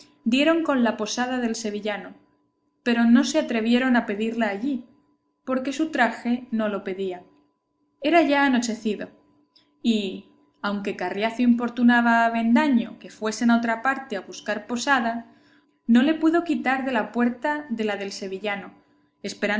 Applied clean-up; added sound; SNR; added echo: none; none; none; none.